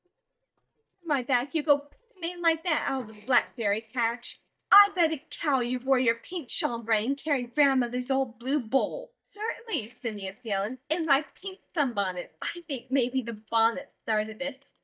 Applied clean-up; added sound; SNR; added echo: neural mask model DeepFilterNet 3.